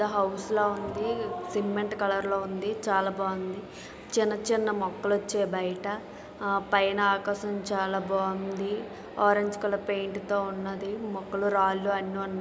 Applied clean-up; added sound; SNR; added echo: none; none; none; none.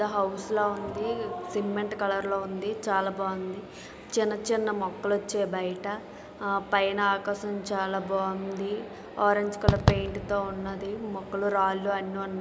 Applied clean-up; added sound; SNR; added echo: none; Fireworks; 0 dB; none.